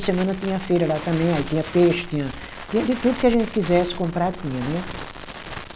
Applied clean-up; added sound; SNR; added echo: none; Crackle; 12 dB; none.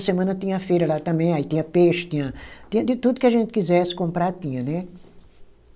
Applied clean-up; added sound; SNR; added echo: none; none; none; none.